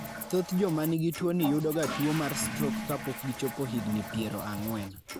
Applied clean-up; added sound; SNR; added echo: none; Keys jangling + Toilet flush / Water; 6 dB; none.